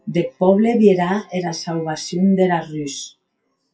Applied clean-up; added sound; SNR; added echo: classical method WPE with log-MMSE.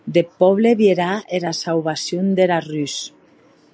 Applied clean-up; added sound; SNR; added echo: none; none; none; none.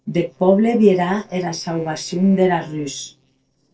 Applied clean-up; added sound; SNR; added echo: neural separator model SepFormer DNS4.